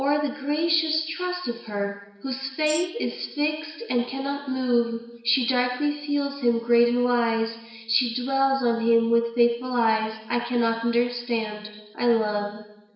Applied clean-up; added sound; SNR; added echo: none; Tambourine; 13 dB; reverberation time 1.0 s.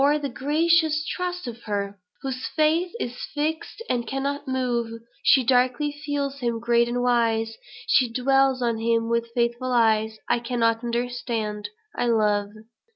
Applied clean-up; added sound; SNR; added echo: none; none; none; none.